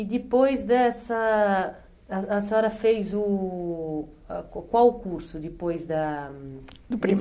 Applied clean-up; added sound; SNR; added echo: none; none; none; none.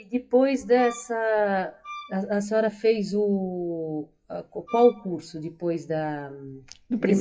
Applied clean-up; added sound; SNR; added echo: classical method WPE with log-MMSE.